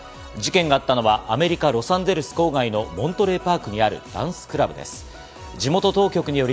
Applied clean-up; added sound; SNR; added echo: none; none; none; none.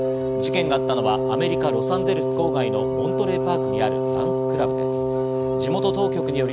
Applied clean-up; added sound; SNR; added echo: none; Wind instrument, woodwind instrument; -4 dB; none.